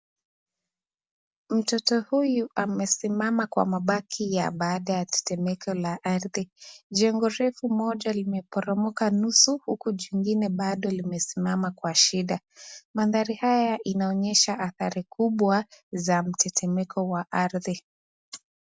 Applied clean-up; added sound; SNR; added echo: none; none; none; none.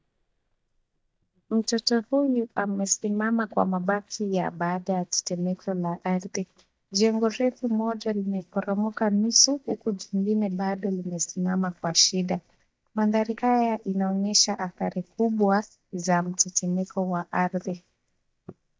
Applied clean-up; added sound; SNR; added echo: neural mask model DeepFilterNet 3.